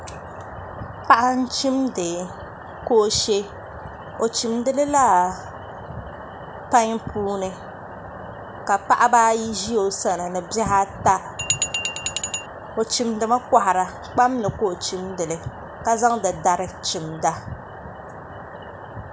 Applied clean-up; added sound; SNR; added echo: none; Glass; 3 dB; none.